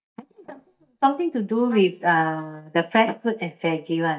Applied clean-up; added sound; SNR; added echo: neural mask model DeepFilterNet 3.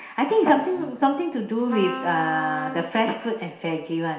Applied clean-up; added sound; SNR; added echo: none; Trumpet; 10 dB; reverberation time 0.7 s.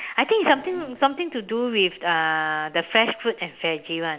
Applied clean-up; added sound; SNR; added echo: none; none; none; none.